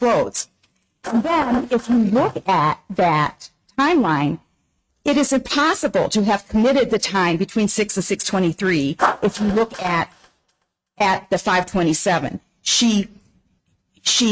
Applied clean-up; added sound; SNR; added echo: neural mask model RNNoise.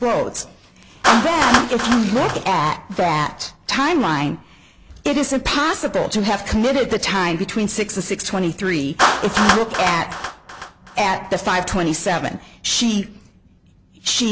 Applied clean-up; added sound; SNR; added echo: none; Clapping; 6 dB; none.